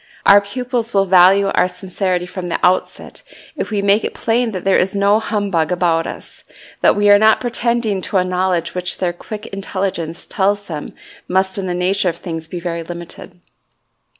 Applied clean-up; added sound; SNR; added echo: none; none; none; none.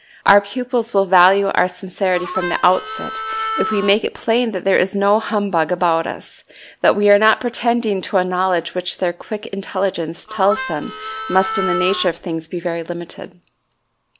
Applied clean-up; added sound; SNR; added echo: none; Harmonica; 7 dB; none.